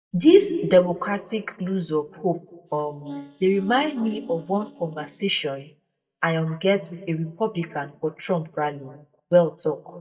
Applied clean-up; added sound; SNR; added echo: neural mask model DeepFilterNet 3.